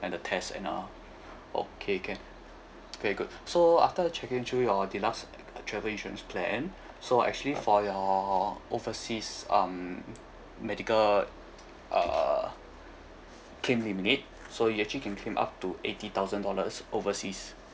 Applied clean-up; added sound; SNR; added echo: none; none; none; none.